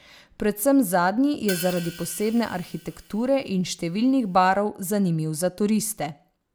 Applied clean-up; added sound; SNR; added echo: none; Hi-hat; 17 dB; none.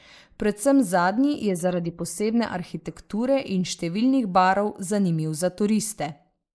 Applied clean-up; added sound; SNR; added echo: neural mask model Resemble Enhance denoiser.